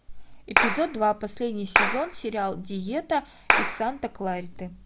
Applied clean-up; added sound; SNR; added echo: none; Clapping; -2 dB; none.